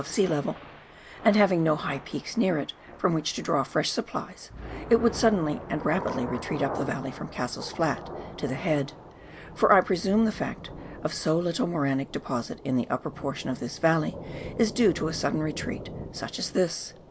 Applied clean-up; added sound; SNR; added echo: none; Thunder / Rain; 13 dB; none.